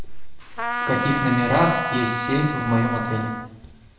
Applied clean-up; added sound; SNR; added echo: none; Trumpet; 5 dB; reverberation time 0.9 s.